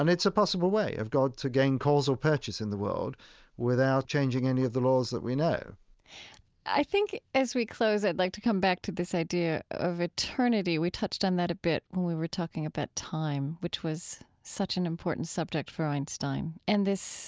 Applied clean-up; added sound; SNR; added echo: none; none; none; none.